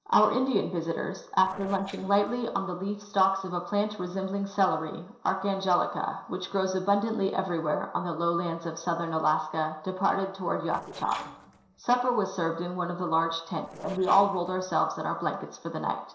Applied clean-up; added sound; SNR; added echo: neural separator model SepFormer DNS4.